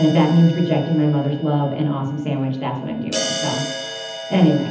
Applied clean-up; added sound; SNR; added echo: none; Crash cymbal; 11 dB; reverberation time 0.8 s.